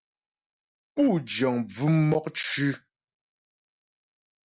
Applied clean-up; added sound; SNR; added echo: none; none; none; none.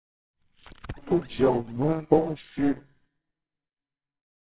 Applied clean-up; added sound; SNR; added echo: neural separator model SepFormer WHAMR!.